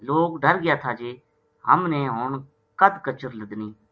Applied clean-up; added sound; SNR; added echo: none; none; none; none.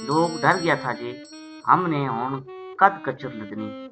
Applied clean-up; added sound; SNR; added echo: none; Doorbell + Wind instrument, woodwind instrument; 14 dB; none.